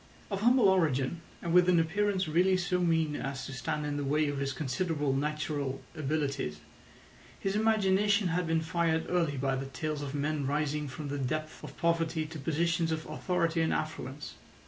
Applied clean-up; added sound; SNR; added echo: none; none; none; none.